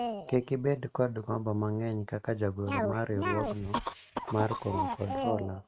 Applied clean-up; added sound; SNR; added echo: neural mask model RNNoise.